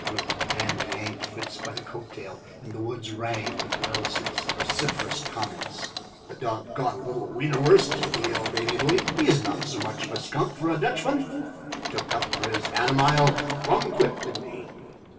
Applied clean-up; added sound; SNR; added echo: none; Engine / Mechanisms; 5 dB; reverberation time 2.8 s.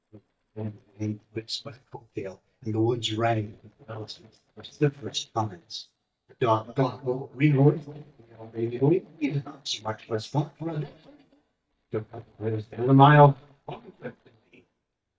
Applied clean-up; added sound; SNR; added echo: neural mask model DeepFilterNet 3.